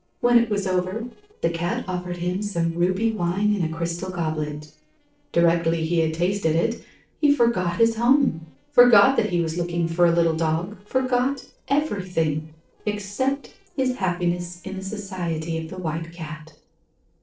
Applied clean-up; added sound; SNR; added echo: neural separator model SepFormer DNS4.